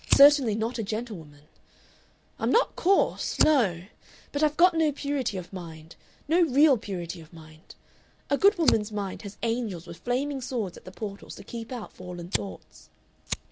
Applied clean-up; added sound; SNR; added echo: none; Fire; 11 dB; none.